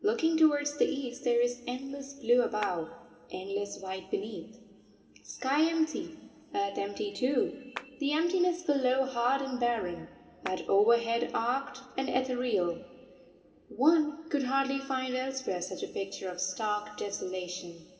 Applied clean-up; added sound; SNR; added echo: none; Clapping; 12 dB; reverberation time 2.8 s.